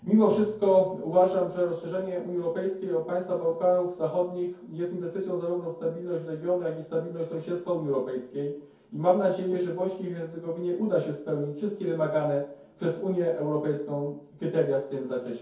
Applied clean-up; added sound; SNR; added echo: none; none; none; reverberation time 0.6 s.